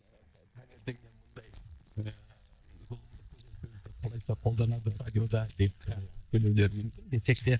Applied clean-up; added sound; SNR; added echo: neural mask model DeepFilterNet 3.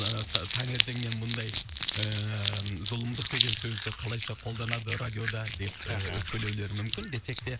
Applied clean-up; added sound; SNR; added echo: none; Crumpling, crinkling; 2 dB; none.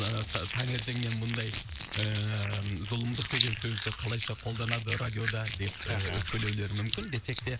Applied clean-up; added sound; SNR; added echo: neural mask model Resemble Enhance denoiser.